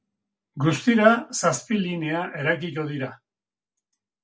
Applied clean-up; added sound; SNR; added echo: none; none; none; none.